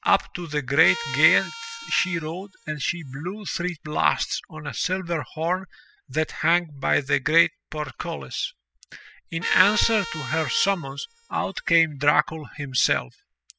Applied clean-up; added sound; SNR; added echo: classical method spectral subtraction.